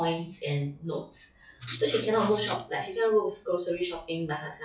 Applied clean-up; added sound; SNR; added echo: classical method log-MMSE.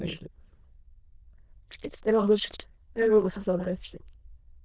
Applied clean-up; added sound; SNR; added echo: neural diffusion model UNIVERSE++.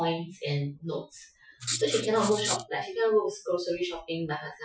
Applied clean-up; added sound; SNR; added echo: classical method Wiener filter.